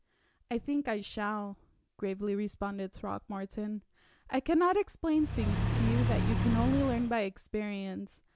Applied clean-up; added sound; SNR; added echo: none; Accelerating, revving, vroom / Car; -3 dB; none.